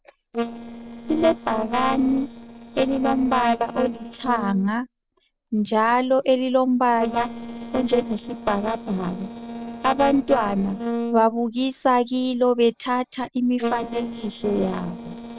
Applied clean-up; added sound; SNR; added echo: neural separator model SepFormer DNS4.